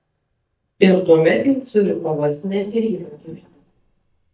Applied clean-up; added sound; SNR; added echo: neural mask model DeepFilterNet 3.